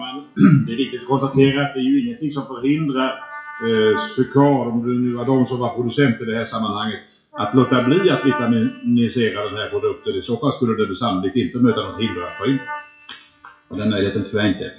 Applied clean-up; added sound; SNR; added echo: classical method WPE with log-MMSE.